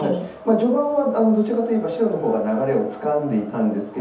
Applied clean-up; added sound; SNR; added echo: none; Wind; 19 dB; reverberation time 0.6 s.